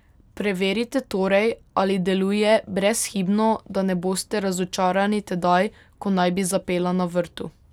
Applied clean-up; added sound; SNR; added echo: none; none; none; none.